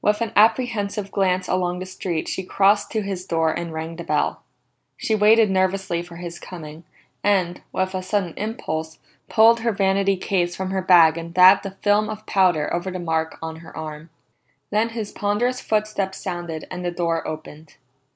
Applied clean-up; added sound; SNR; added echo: none; none; none; none.